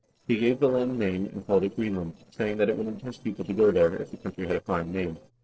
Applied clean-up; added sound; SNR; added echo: neural separator model SepFormer DNS4.